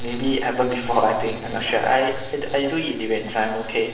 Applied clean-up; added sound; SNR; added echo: none; none; none; reverberation time 0.9 s.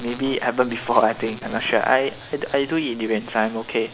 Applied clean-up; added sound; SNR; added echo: none; none; none; none.